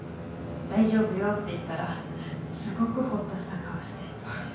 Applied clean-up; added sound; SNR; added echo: none; Bowed string instrument; 11 dB; reverberation time 0.5 s.